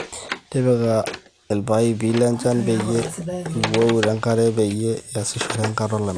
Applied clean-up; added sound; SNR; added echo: none; Wood; 12 dB; none.